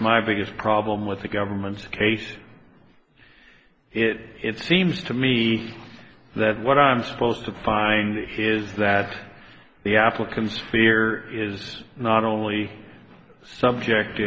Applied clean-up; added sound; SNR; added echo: none; none; none; none.